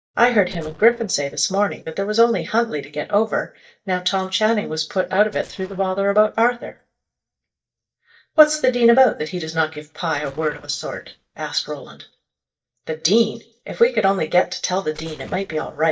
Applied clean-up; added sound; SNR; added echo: neural mask model DeepFilterNet 3.